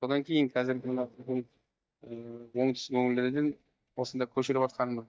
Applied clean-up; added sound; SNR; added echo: neural mask model DeepFilterNet 3.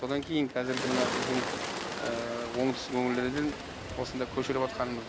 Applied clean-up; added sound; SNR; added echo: none; Bird; 4 dB; none.